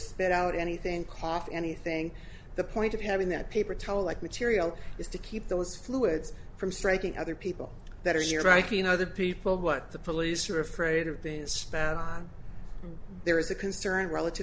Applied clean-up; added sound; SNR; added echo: none; none; none; none.